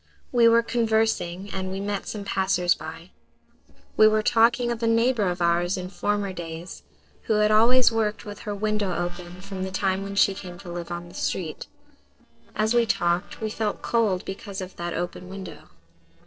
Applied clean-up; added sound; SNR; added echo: neural separator model SepFormer DNS4.